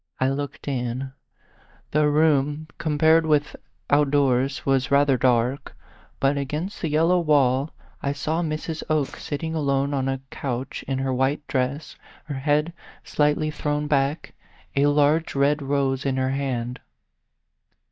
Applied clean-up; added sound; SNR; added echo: neural mask model DeepFilterNet 3.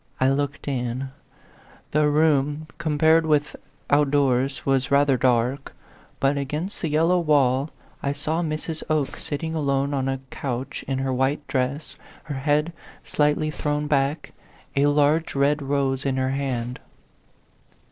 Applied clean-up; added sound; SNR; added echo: neural separator model SepFormer DNS4.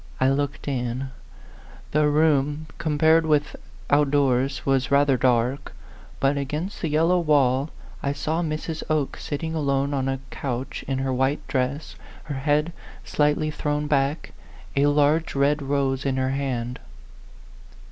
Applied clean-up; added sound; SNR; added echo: none; none; none; none.